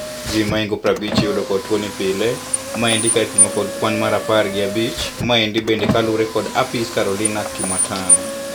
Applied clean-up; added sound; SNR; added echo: none; Car; 3 dB; none.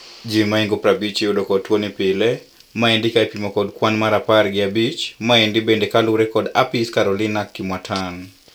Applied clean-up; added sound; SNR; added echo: none; none; none; none.